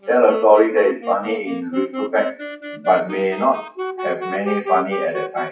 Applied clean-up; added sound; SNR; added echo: classical method WPE with log-MMSE.